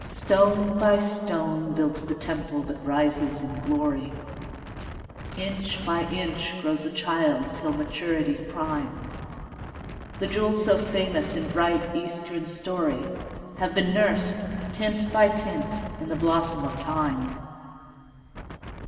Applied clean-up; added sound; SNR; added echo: none; Wind; 12 dB; reverberation time 2.7 s.